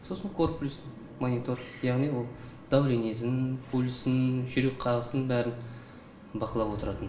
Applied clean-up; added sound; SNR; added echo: none; none; none; reverberation time 0.7 s.